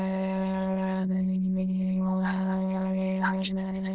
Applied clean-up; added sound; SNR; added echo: neural diffusion model UNIVERSE++.